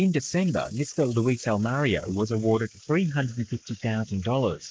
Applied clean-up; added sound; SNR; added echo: neural mask model Resemble Enhance denoiser.